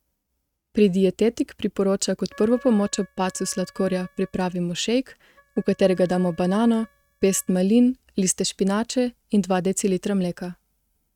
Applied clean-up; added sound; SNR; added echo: neural mask model RNNoise.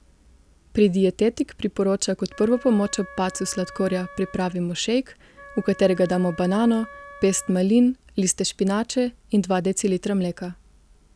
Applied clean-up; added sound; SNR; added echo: none; Wind instrument, woodwind instrument; 19 dB; none.